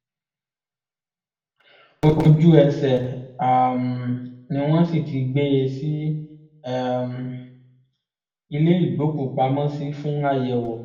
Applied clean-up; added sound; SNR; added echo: none; none; none; reverberation time 0.6 s.